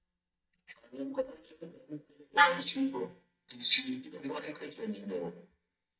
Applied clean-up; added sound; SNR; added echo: neural mask model DeepFilterNet 3.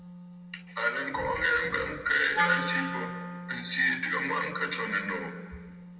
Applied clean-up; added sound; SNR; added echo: none; Wind instrument, woodwind instrument; 8 dB; reverberation time 1.7 s.